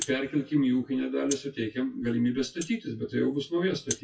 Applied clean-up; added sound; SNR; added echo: classical method WPE with log-MMSE.